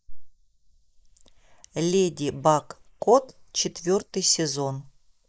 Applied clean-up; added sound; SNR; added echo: neural mask model Resemble Enhance denoiser.